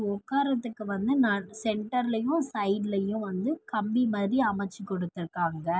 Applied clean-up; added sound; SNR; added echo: none; none; none; none.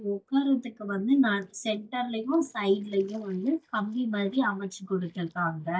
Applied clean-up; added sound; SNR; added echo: neural mask model DeepFilterNet 3.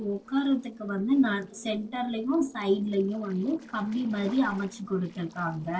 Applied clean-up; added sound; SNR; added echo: neural separator model SepFormer DNS4.